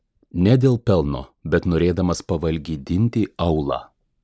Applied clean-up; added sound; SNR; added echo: none; none; none; none.